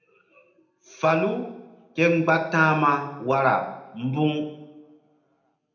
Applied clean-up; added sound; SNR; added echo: none; none; none; reverberation time 0.7 s.